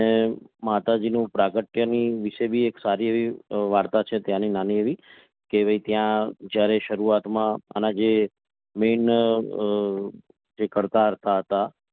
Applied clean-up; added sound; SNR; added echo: none; none; none; none.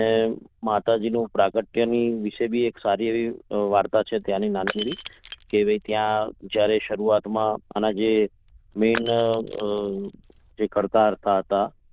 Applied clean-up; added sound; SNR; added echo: neural diffusion model UNIVERSE++.